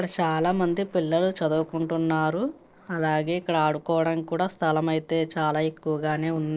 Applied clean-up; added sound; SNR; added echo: neural separator model SepFormer DNS4.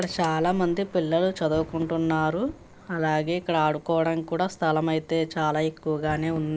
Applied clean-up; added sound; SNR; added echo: none; Fireworks + Fire; 19 dB; none.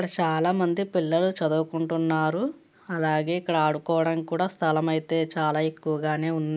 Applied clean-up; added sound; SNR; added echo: none; none; none; none.